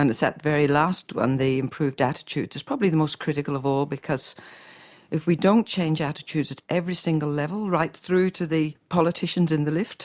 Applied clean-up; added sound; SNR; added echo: none; none; none; none.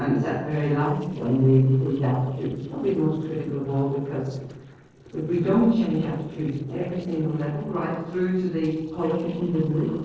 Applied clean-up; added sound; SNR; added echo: neural separator model SepFormer DNS4.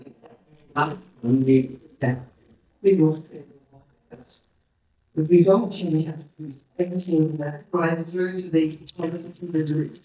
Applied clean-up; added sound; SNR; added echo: neural mask model DeepFilterNet 3.